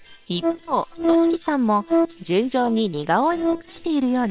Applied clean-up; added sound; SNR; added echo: neural separator model SepFormer WHAM!.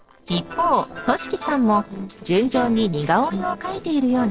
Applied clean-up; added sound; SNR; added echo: neural separator model SepFormer DNS4.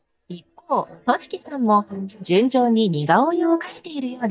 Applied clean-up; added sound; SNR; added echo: neural mask model DeepFilterNet 3.